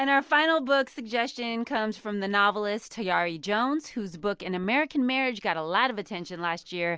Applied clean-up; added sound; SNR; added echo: none; none; none; none.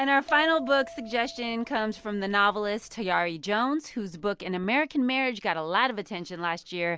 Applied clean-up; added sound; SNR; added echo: none; Bell; 16 dB; none.